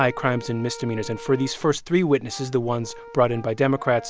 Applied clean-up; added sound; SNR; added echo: none; Brass instrument; 18 dB; none.